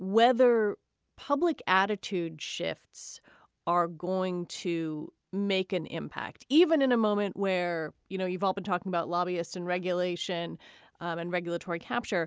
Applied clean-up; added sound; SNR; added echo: none; none; none; none.